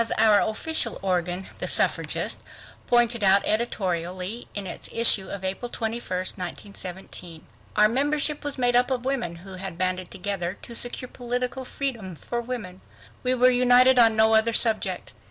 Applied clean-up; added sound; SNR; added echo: none; none; none; none.